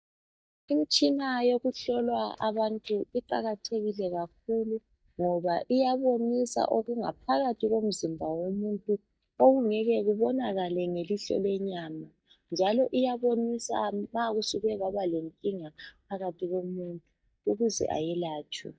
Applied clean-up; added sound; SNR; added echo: neural mask model DeepFilterNet 3.